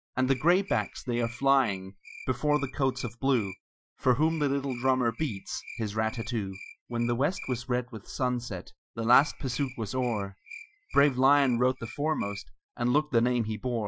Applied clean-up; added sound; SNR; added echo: classical method Wiener filter.